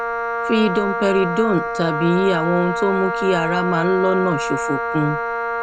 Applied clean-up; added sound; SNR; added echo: none; Wind instrument, woodwind instrument; 3 dB; none.